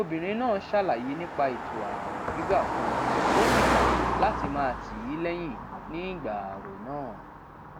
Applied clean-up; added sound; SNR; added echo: none; Car passing by; -1 dB; none.